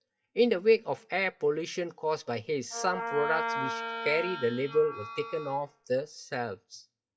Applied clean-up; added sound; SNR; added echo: classical method WPE with log-MMSE.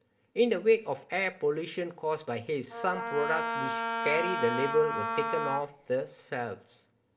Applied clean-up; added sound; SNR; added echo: none; Wind instrument, woodwind instrument; 2 dB; reverberation time 0.3 s.